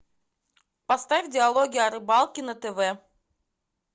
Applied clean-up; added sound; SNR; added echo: none; none; none; none.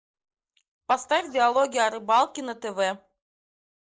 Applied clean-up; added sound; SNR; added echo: neural mask model Resemble Enhance denoiser.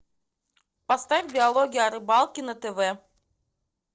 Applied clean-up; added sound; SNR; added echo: neural separator model SepFormer DNS4.